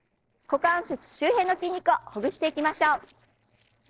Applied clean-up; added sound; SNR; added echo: neural separator model SepFormer DNS4.